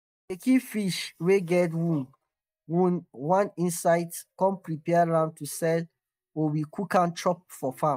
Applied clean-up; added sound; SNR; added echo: neural mask model DeepFilterNet 3.